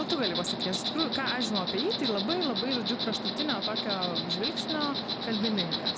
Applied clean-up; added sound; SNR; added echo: none; Insect; -1 dB; none.